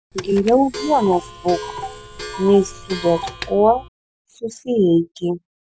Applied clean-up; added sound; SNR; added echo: none; Clock; 12 dB; none.